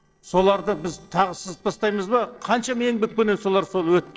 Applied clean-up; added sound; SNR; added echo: neural separator model SepFormer DNS4.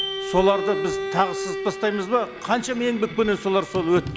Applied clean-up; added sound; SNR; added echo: none; Bowed string instrument + Bicycle bell; 7 dB; none.